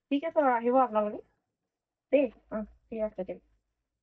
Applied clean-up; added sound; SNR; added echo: neural mask model DeepFilterNet 3.